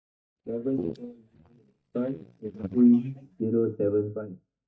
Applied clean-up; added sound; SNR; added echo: neural mask model DeepFilterNet 3.